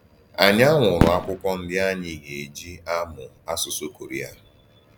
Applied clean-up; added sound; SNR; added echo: none; Fireworks; 5 dB; none.